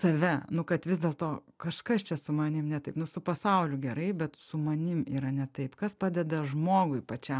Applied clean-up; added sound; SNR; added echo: none; none; none; none.